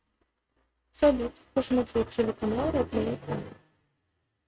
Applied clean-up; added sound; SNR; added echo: neural mask model RNNoise.